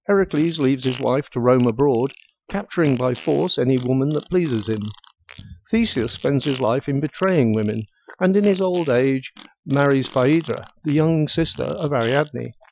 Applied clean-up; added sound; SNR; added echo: classical method Wiener filter.